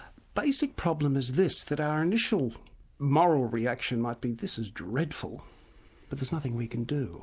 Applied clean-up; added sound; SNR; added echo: none; none; none; none.